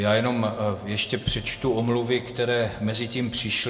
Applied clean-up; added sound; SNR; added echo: none; none; none; reverberation time 1.1 s.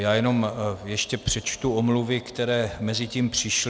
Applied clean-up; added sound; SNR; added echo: none; none; none; none.